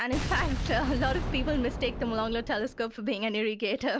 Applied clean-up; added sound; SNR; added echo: none; Boom; 4 dB; none.